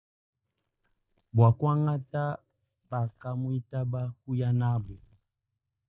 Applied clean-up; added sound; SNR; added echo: neural mask model DeepFilterNet 3.